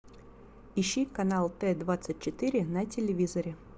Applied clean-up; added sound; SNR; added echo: none; none; none; none.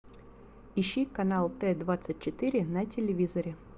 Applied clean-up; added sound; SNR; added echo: none; Bowed string instrument; 19 dB; none.